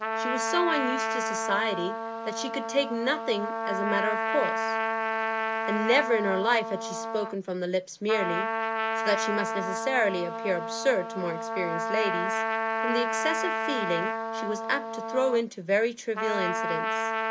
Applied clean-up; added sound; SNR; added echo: none; Trumpet; 1 dB; none.